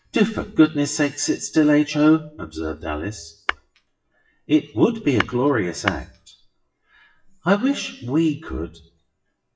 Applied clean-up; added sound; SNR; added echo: classical method WPE with log-MMSE.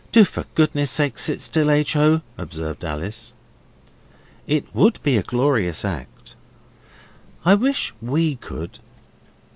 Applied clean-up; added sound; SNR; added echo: none; none; none; none.